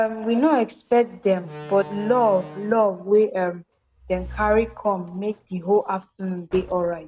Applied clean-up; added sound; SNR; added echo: none; Slam; 19 dB; none.